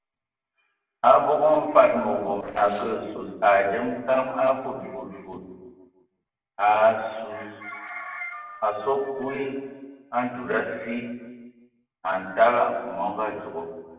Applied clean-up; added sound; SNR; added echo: neural separator model SepFormer DNS4.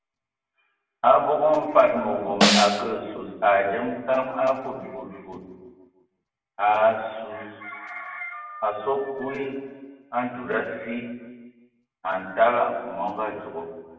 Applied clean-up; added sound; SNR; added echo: none; Snare drum; -2 dB; reverberation time 1.2 s.